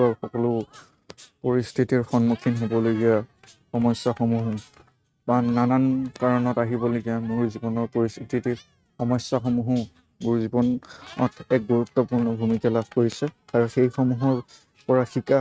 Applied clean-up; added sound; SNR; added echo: neural mask model RNNoise.